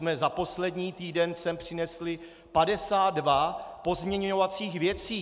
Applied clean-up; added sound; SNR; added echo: none; none; none; none.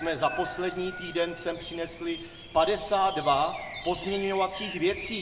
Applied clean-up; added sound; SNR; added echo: none; Bird vocalization, bird call, bird song; 12 dB; reverberation time 0.8 s.